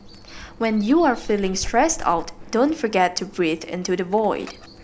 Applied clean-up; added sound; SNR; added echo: none; Dog; 15 dB; none.